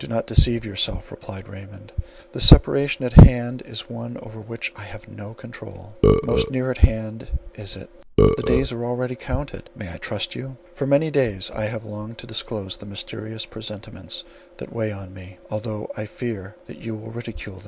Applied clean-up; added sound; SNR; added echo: none; Burping, eructation; 0 dB; none.